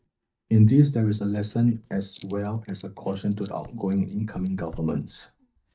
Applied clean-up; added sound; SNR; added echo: neural mask model DeepFilterNet 3.